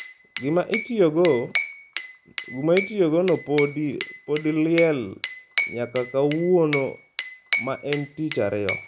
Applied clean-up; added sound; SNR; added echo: none; Glass / Bell; 5 dB; none.